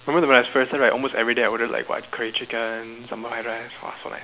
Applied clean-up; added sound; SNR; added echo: none; none; none; none.